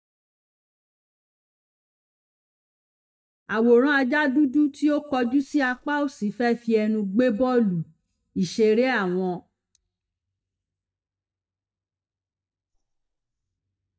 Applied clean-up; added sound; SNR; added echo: neural mask model DeepFilterNet 3.